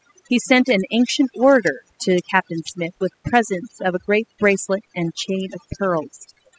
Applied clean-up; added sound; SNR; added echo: classical method spectral subtraction.